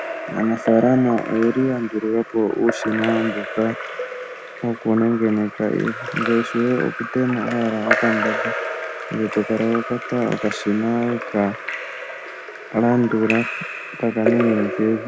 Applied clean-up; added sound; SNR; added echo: none; Drip / Trickle, dribble / Splash, splatter; 7 dB; none.